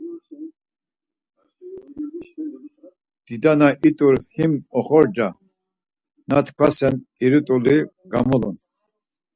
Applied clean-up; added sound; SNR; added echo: none; none; none; none.